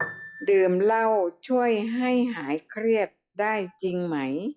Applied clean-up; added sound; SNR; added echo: classical method log-MMSE.